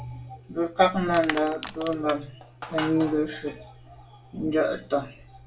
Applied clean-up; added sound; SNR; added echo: none; Crushing; 10 dB; reverberation time 0.3 s.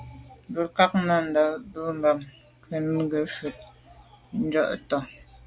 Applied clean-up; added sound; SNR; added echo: none; none; none; none.